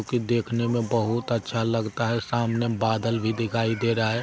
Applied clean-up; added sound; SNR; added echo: none; none; none; none.